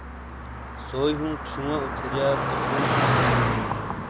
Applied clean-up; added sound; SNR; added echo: none; Car passing by; -4 dB; none.